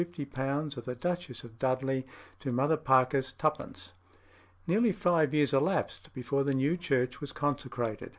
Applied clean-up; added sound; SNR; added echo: none; none; none; none.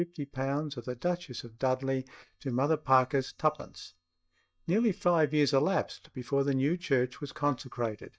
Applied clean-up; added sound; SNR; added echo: neural mask model DeepFilterNet 3.